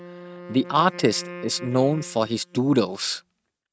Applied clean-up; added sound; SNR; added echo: neural mask model RNNoise.